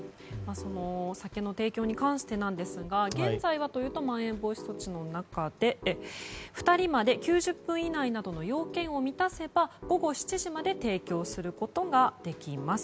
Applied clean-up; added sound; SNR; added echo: none; none; none; none.